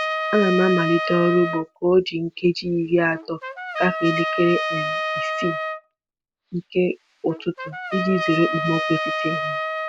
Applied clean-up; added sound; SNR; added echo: none; Trumpet; 4 dB; none.